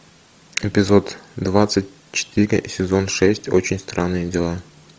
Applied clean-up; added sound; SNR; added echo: none; none; none; none.